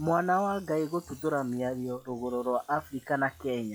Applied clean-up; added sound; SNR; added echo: classical method log-MMSE.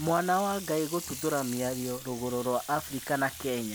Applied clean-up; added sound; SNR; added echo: none; Sink (filling or washing) / Water tap, faucet; 12 dB; none.